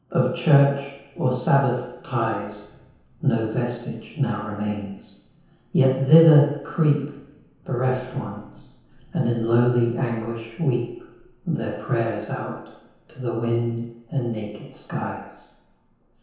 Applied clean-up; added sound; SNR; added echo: none; none; none; reverberation time 0.9 s.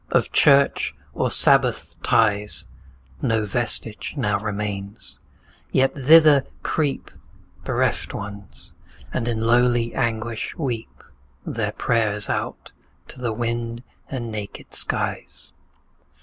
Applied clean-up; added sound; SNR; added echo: none; none; none; none.